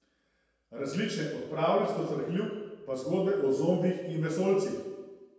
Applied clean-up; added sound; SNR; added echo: none; none; none; reverberation time 1.1 s.